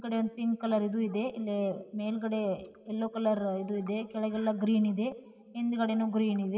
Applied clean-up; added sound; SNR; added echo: none; none; none; reverberation time 2.4 s.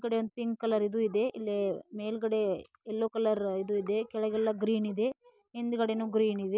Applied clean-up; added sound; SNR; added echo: none; none; none; none.